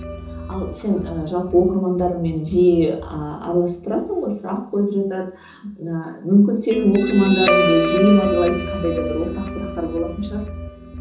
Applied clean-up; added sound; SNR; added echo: none; Guitar; 6 dB; reverberation time 0.6 s.